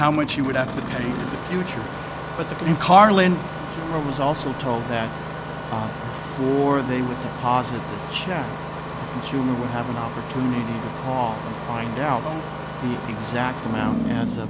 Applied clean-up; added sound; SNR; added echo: none; Engine starting; 6 dB; none.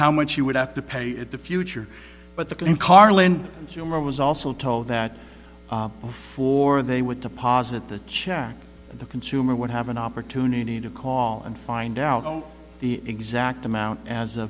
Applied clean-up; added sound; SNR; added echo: none; none; none; none.